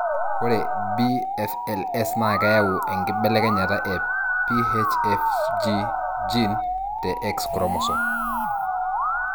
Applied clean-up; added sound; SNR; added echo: none; Musical instrument; -2 dB; none.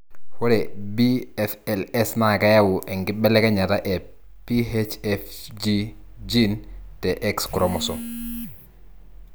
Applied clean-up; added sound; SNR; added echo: none; none; none; none.